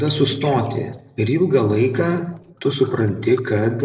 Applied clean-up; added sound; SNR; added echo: neural separator model SepFormer DNS4.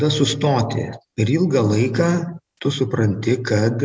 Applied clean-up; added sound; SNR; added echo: none; none; none; none.